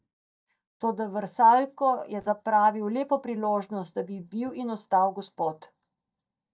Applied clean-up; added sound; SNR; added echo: neural mask model DeepFilterNet 3.